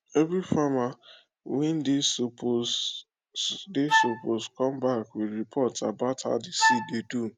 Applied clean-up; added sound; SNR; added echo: none; Wind instrument, woodwind instrument; -2 dB; none.